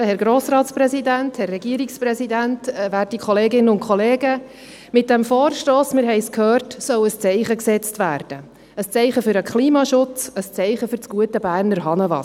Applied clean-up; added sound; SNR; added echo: none; none; none; none.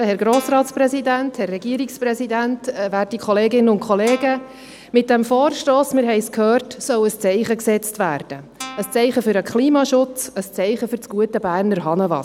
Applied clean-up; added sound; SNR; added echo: none; Guitar; 18 dB; none.